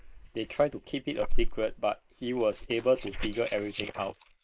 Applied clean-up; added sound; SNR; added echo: neural mask model Resemble Enhance denoiser.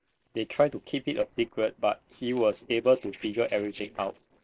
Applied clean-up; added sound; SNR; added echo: neural separator model SepFormer DNS4.